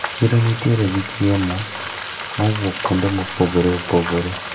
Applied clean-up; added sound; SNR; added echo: none; Frying (food); 9 dB; reverberation time 0.4 s.